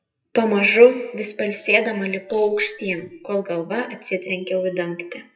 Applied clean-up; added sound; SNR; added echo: classical method WPE with log-MMSE.